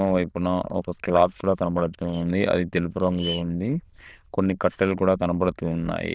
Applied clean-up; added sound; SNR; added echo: neural diffusion model UNIVERSE++.